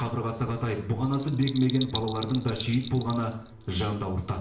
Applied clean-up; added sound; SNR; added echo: none; Bell; 12 dB; reverberation time 0.6 s.